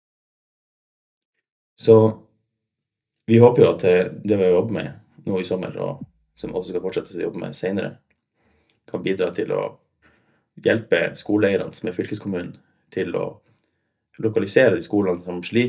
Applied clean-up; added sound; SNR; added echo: neural mask model DeepFilterNet 3.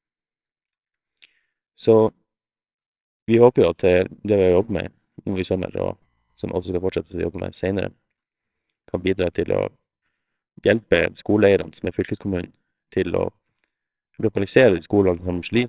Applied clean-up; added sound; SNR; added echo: neural separator model SepFormer WHAMR!.